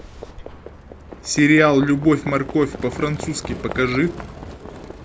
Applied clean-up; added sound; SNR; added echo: none; Livestock, farm animals, working animals; 13 dB; none.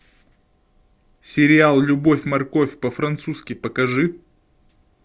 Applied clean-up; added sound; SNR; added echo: none; none; none; none.